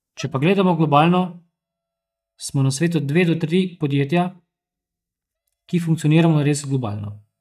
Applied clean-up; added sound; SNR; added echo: neural mask model DeepFilterNet 3.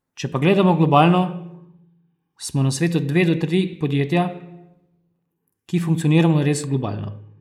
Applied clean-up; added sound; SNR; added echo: neural mask model Resemble Enhance denoiser.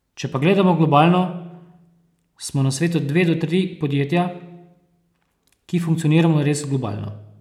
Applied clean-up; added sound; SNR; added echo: none; none; none; none.